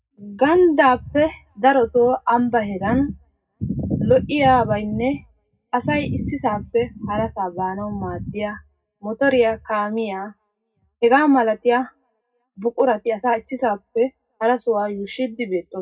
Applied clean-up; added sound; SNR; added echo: none; none; none; reverberation time 0.3 s.